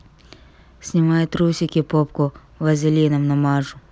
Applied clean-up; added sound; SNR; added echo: none; none; none; none.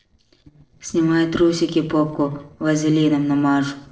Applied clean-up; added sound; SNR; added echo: neural separator model SepFormer DNS4.